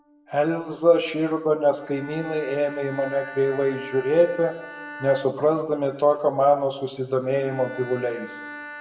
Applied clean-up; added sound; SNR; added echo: none; Bowed string instrument; 17 dB; reverberation time 0.8 s.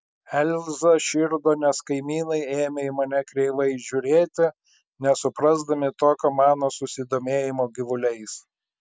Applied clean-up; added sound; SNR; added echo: none; none; none; none.